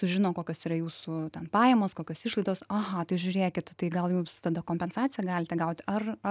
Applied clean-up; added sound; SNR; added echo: none; none; none; none.